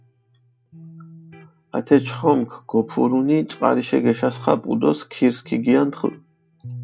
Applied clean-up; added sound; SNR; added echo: none; Electric guitar; 18 dB; none.